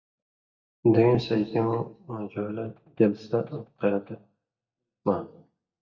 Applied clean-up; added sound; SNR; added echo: neural mask model DeepFilterNet 3.